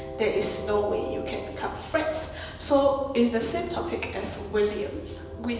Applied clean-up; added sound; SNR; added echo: none; Train; 11 dB; reverberation time 1.0 s.